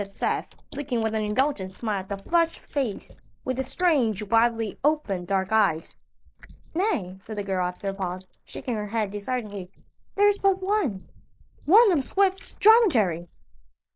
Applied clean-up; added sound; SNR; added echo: neural mask model Resemble Enhance denoiser.